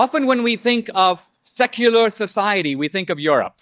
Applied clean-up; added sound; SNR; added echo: neural mask model DeepFilterNet 3.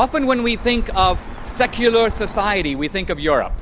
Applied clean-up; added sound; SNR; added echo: none; Bird; 9 dB; none.